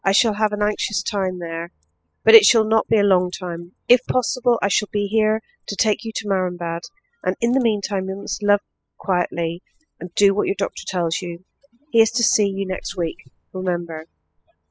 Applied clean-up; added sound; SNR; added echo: classical method spectral subtraction.